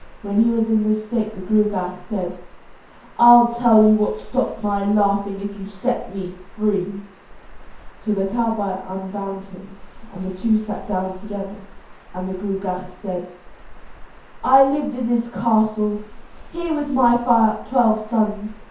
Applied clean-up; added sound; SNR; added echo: none; Water; 16 dB; reverberation time 0.6 s.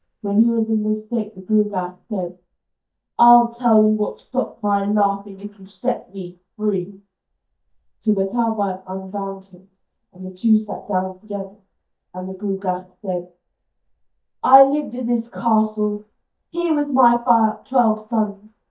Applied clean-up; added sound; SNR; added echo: neural mask model DeepFilterNet 3.